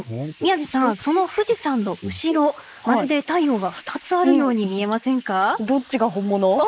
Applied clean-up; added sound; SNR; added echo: neural mask model Resemble Enhance denoiser.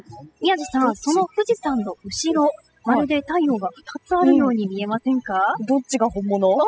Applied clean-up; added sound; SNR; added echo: classical method spectral subtraction.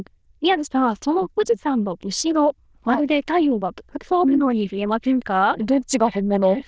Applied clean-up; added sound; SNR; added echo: neural diffusion model UNIVERSE++.